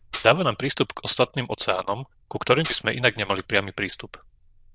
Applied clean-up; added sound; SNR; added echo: neural diffusion model UNIVERSE++.